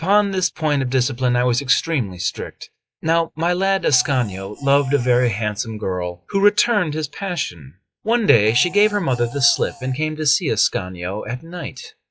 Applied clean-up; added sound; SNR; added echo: classical method log-MMSE.